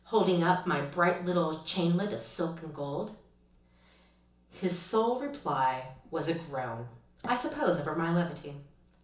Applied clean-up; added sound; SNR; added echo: none; none; none; reverberation time 0.7 s.